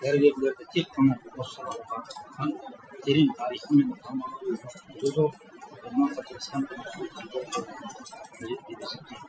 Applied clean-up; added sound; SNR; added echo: classical method Wiener filter.